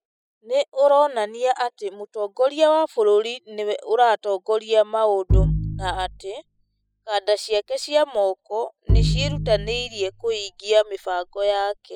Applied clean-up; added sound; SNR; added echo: classical method spectral subtraction.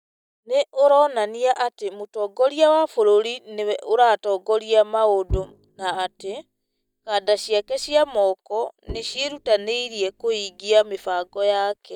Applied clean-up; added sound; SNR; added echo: neural mask model DeepFilterNet 3.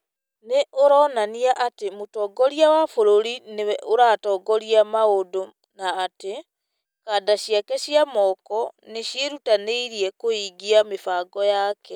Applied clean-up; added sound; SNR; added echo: none; none; none; none.